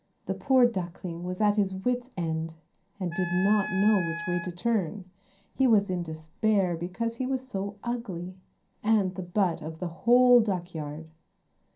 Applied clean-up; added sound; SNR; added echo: none; Wind instrument, woodwind instrument; 9 dB; reverberation time 0.3 s.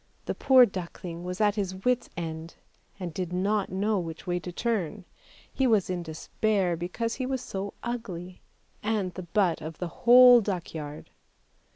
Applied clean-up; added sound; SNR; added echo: none; none; none; none.